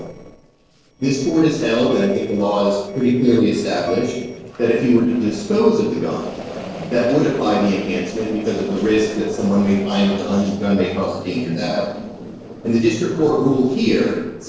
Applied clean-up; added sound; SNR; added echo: neural separator model SepFormer DNS4.